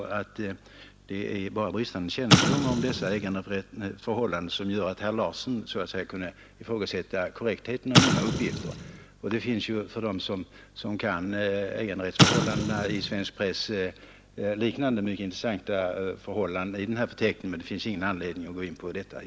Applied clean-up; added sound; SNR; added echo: none; Explosion; -3 dB; none.